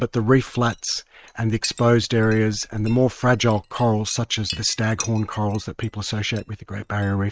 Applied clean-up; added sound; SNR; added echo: neural mask model RNNoise.